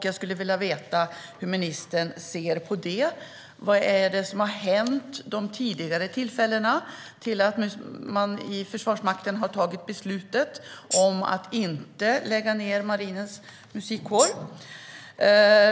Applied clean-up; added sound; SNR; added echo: none; Tambourine; 2 dB; none.